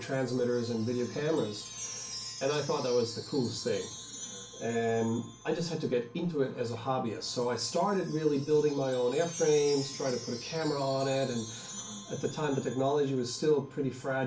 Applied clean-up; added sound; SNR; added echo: none; Wind chime; 15 dB; reverberation time 0.3 s.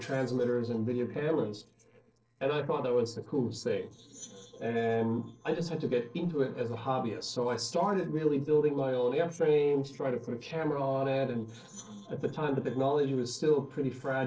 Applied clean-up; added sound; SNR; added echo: neural separator model SepFormer DNS4.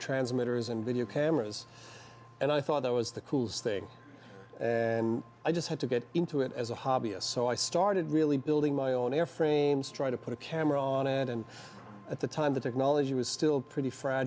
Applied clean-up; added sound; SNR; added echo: none; none; none; none.